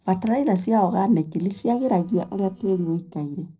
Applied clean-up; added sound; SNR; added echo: neural separator model SepFormer DNS4.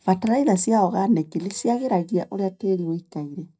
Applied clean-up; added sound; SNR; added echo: neural mask model DeepFilterNet 3.